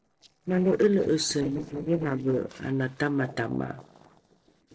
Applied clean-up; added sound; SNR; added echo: neural separator model SepFormer DNS4.